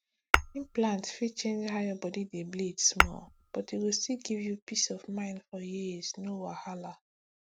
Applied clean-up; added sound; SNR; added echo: none; Tap / Glass; -2 dB; none.